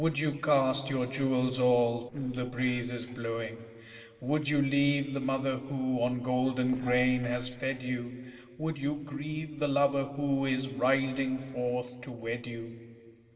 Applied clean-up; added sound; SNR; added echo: neural separator model SepFormer DNS4.